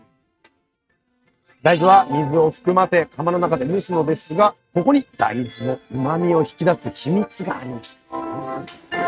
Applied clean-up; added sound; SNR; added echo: neural mask model RNNoise.